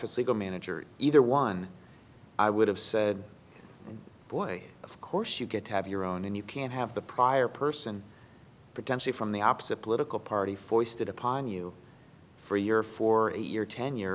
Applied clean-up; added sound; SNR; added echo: none; none; none; none.